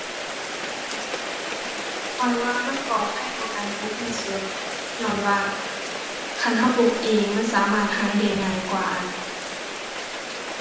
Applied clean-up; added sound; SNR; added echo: none; Rain; 4 dB; reverberation time 1.0 s.